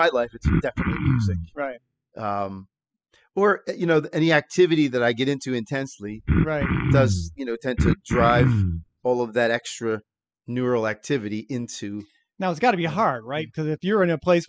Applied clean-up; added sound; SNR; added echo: classical method spectral subtraction.